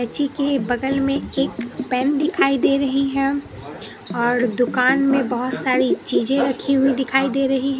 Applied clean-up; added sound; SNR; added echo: none; Bathtub (filling or washing); 9 dB; none.